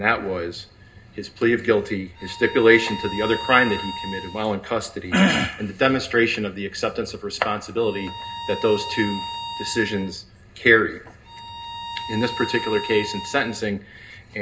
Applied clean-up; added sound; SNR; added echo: none; Bowed string instrument; 11 dB; reverberation time 0.2 s.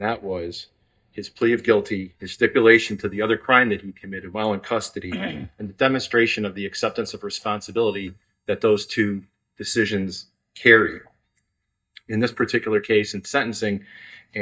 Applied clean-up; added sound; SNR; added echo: neural mask model DeepFilterNet 3.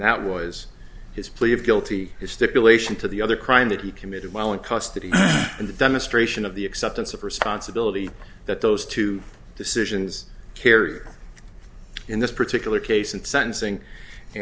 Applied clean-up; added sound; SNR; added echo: none; none; none; none.